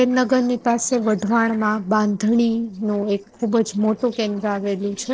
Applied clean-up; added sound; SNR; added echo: neural separator model SepFormer DNS4.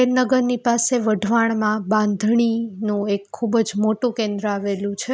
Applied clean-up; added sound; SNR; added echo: none; none; none; none.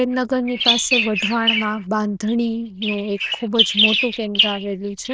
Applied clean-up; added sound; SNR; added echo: neural diffusion model UNIVERSE++.